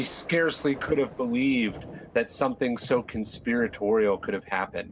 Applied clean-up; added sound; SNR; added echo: none; Thunder; 18 dB; none.